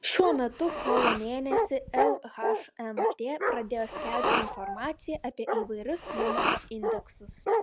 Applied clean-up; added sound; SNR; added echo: none; Bark + Respiratory sounds; -2 dB; none.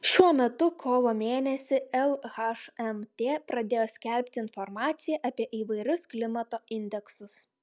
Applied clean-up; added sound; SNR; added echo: none; none; none; none.